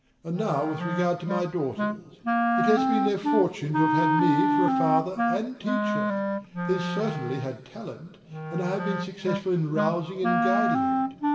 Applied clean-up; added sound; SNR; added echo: none; Wind instrument, woodwind instrument; -2 dB; reverberation time 2.6 s.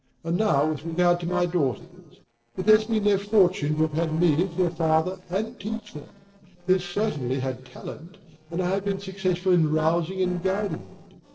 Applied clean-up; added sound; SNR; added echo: neural separator model SepFormer DNS4.